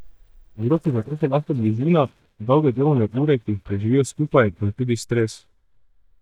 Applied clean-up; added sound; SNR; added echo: neural mask model DeepFilterNet 3.